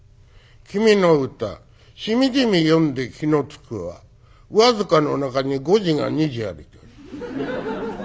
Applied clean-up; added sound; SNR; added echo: none; none; none; none.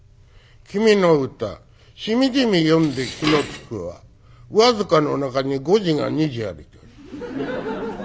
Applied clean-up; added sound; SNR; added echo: none; Dishes, pots, and pans; 11 dB; none.